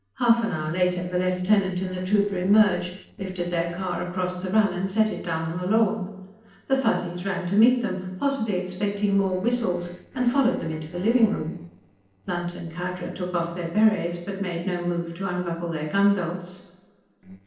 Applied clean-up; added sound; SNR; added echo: neural separator model SepFormer DNS4.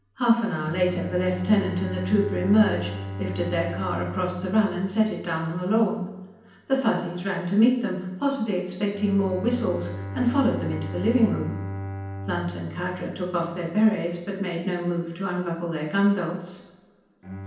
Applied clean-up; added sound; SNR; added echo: none; Bowed string instrument; 11 dB; reverberation time 0.9 s.